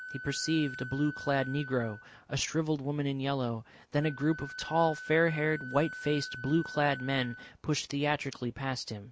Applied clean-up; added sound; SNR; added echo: none; Wind instrument, woodwind instrument; 14 dB; none.